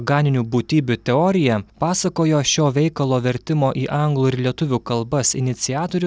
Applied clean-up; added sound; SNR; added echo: none; none; none; none.